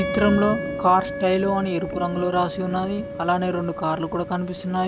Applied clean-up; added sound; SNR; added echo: none; Wind instrument, woodwind instrument + Thunder / Rain; 7 dB; none.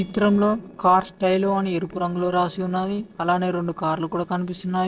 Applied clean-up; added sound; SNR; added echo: neural separator model SepFormer DNS4.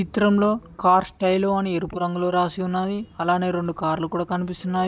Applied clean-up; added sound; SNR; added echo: none; none; none; none.